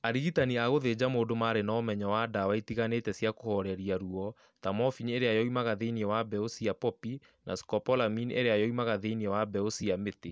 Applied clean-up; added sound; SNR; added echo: none; none; none; none.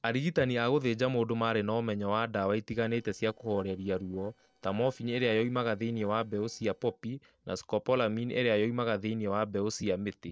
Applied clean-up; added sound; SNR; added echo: neural separator model SepFormer DNS4.